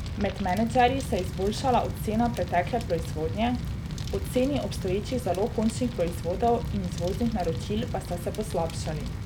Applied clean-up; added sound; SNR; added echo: none; Fire; 5 dB; none.